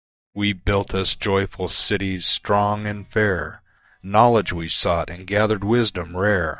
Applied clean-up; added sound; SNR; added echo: neural mask model DeepFilterNet 3.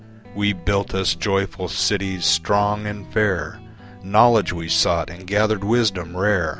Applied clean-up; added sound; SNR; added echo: none; Guitar; 19 dB; none.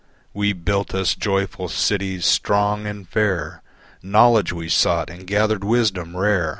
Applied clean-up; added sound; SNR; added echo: none; none; none; none.